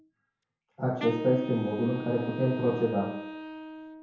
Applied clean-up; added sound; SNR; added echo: none; Wind instrument, woodwind instrument; 10 dB; reverberation time 0.9 s.